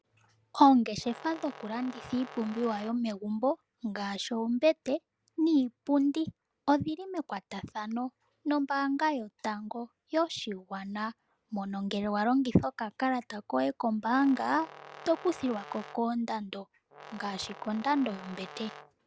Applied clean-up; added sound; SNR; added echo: none; Brass instrument; 17 dB; none.